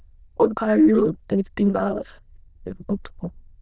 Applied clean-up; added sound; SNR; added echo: neural diffusion model UNIVERSE++.